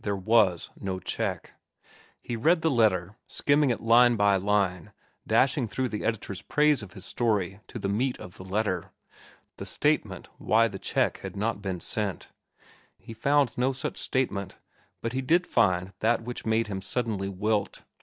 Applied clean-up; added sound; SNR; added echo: none; none; none; none.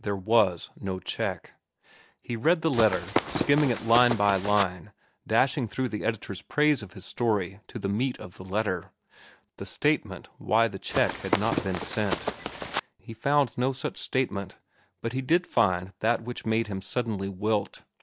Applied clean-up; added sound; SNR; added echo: none; Run; 4 dB; none.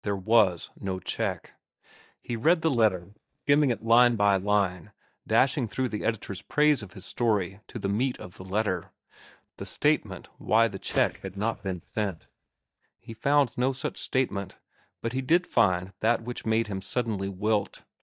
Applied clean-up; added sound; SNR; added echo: neural mask model DeepFilterNet 3.